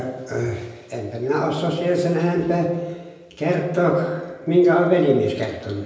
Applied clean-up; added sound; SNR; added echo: none; none; none; reverberation time 0.9 s.